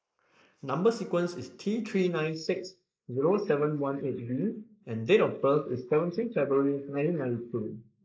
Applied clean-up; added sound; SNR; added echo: neural mask model Resemble Enhance denoiser.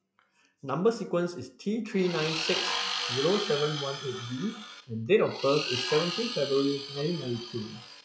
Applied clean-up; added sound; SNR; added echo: classical method log-MMSE.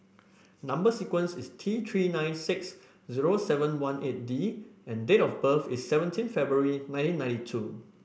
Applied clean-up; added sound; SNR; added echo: none; none; none; none.